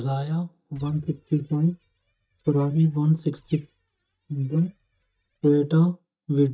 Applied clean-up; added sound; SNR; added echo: neural mask model DeepFilterNet 3.